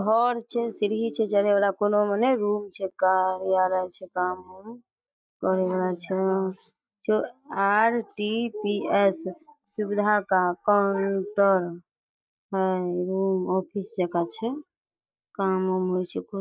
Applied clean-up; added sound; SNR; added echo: neural mask model DeepFilterNet 3.